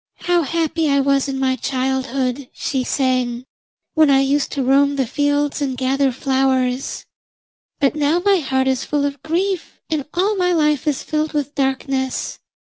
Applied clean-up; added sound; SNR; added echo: none; none; none; none.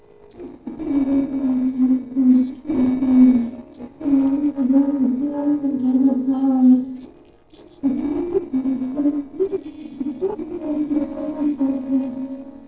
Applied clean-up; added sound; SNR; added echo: neural separator model SepFormer DNS4.